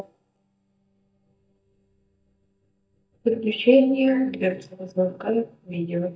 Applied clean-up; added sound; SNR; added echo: neural mask model DeepFilterNet 3.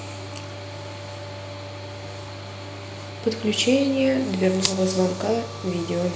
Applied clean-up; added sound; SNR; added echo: none; none; none; none.